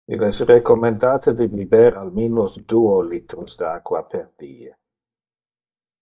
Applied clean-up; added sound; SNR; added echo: neural mask model DeepFilterNet 3.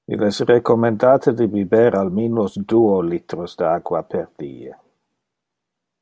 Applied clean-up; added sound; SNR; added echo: none; none; none; none.